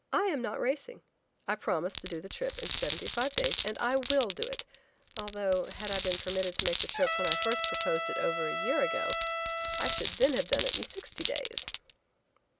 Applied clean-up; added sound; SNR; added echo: none; Glass + Trumpet; -4 dB; none.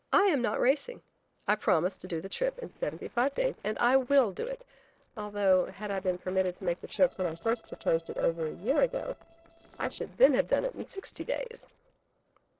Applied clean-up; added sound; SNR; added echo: neural separator model SepFormer DNS4.